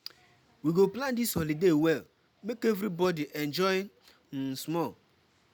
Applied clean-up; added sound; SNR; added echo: none; none; none; none.